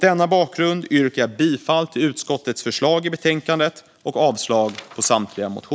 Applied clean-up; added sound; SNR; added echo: none; none; none; none.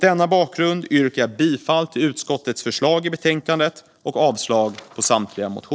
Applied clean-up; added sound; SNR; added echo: neural separator model SepFormer DNS4.